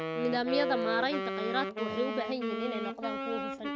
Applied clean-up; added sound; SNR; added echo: none; Wind instrument, woodwind instrument; 1 dB; none.